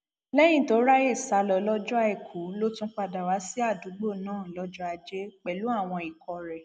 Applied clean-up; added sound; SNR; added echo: none; none; none; none.